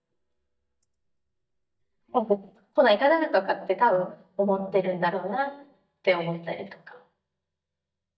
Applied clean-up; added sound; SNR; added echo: neural mask model DeepFilterNet 3.